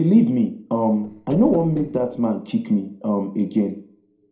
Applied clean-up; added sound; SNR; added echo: neural separator model SepFormer DNS4.